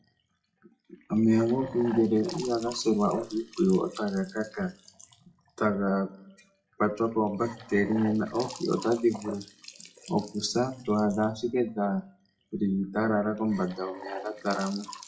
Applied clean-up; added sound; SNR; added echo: classical method WPE with log-MMSE.